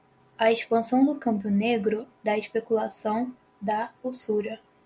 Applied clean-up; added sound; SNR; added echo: none; none; none; none.